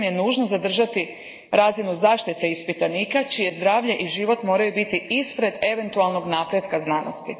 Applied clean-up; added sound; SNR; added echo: neural mask model Resemble Enhance denoiser.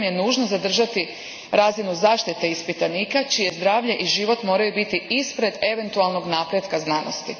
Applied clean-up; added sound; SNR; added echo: none; none; none; none.